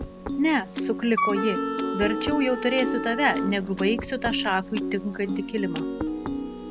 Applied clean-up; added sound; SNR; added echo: none; Piano + Wind instrument, woodwind instrument; 3 dB; none.